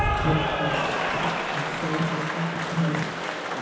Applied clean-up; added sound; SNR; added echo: none; Applause / Cheering; -3 dB; reverberation time 0.6 s.